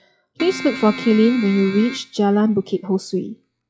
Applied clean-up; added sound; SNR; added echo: classical method log-MMSE.